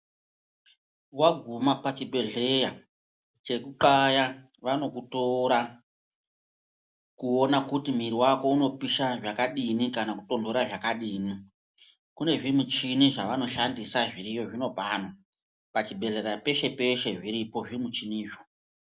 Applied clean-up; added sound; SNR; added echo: none; Thump, thud; 18 dB; none.